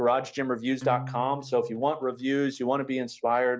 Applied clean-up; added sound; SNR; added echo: none; Acoustic guitar; 14 dB; none.